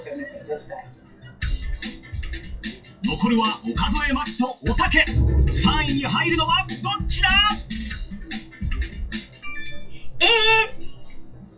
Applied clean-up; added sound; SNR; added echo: classical method WPE with log-MMSE.